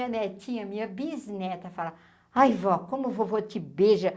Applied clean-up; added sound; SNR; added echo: none; none; none; none.